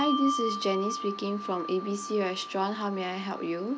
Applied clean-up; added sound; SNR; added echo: none; Bell; 6 dB; none.